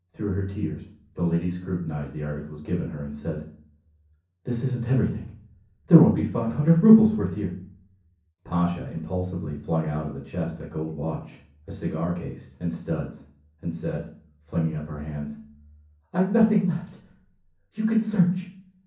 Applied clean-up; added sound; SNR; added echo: none; none; none; reverberation time 0.6 s.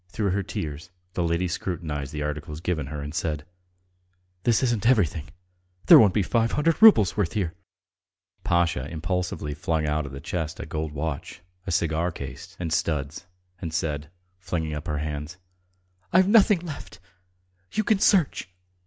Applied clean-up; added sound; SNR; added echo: none; none; none; none.